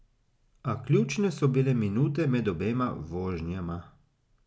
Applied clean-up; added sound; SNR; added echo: none; none; none; none.